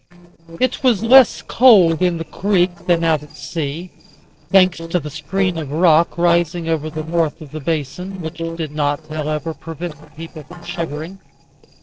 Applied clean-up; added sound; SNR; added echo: neural separator model SepFormer DNS4.